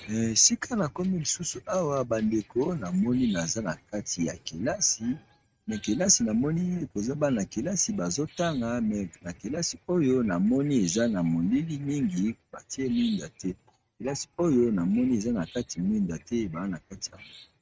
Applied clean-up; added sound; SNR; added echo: neural mask model RNNoise.